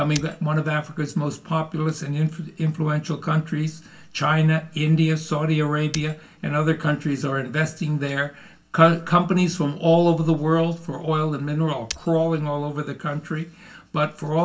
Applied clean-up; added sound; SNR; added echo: none; Shatter; 13 dB; reverberation time 0.2 s.